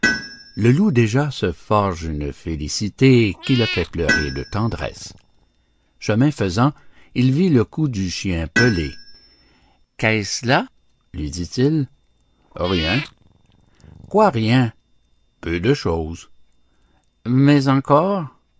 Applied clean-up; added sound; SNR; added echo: none; Tools + Meow / Purr; 10 dB; none.